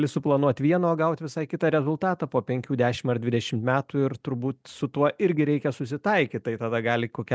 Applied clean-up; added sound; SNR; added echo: none; none; none; none.